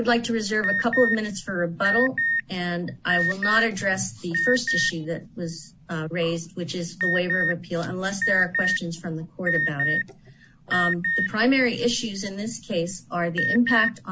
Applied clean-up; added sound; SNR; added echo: none; Alarm; 2 dB; none.